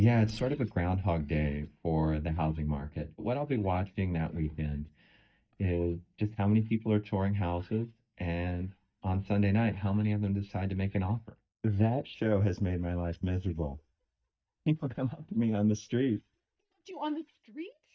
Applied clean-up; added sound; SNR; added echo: neural mask model DeepFilterNet 3.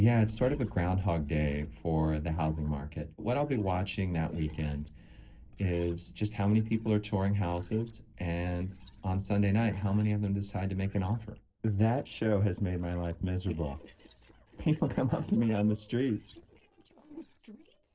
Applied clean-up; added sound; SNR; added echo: neural separator model SepFormer DNS4.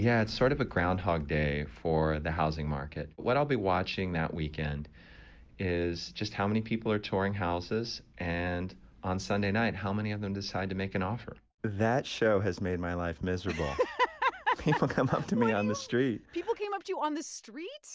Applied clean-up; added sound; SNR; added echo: none; none; none; none.